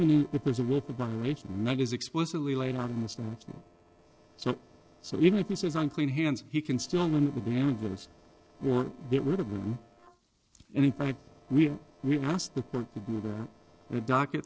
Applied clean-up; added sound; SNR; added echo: neural separator model SepFormer DNS4.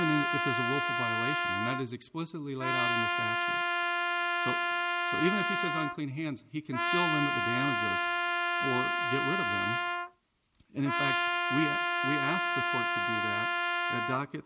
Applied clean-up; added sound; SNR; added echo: none; Trumpet; -5 dB; none.